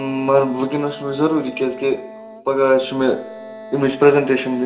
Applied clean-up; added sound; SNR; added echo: none; Wind instrument, woodwind instrument; 17 dB; reverberation time 1.9 s.